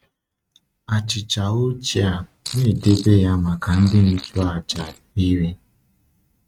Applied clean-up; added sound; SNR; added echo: neural mask model RNNoise.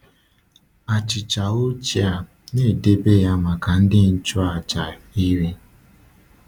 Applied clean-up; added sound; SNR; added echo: none; none; none; none.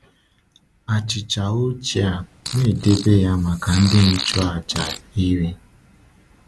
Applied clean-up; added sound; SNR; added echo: none; Fart; 10 dB; none.